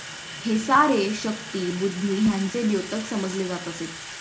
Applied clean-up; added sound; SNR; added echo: none; Sink (filling or washing) / Water tap, faucet; 12 dB; reverberation time 0.4 s.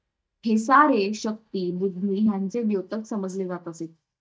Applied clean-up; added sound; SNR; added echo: neural mask model DeepFilterNet 3.